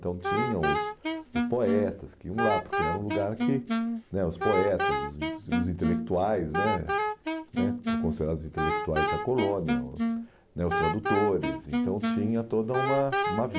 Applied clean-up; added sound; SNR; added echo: none; Wind instrument, woodwind instrument; 0 dB; none.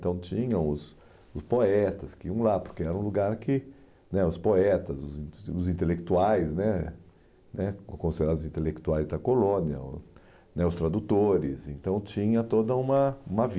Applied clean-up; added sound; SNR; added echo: none; none; none; none.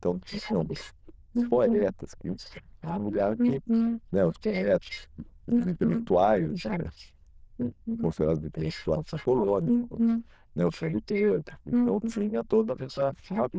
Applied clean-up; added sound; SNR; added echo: neural diffusion model UNIVERSE++.